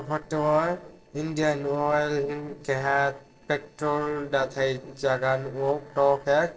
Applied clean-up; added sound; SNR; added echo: neural separator model SepFormer DNS4.